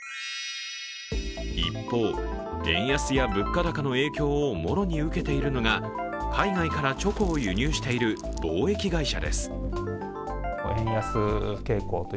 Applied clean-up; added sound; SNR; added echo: none; Ringtone; 8 dB; none.